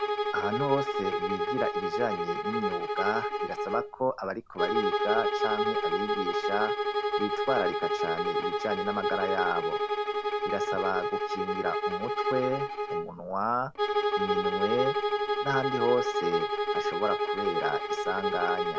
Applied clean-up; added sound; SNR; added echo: none; Bowed string instrument; -4 dB; none.